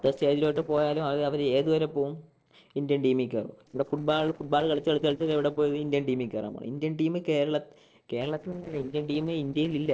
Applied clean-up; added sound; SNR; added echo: neural separator model SepFormer DNS4.